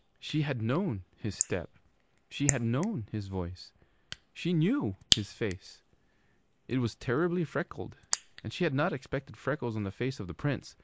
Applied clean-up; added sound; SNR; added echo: neural mask model Resemble Enhance denoiser.